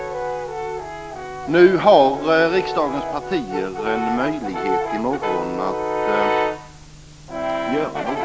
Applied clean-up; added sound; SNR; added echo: none; Brass instrument; 4 dB; none.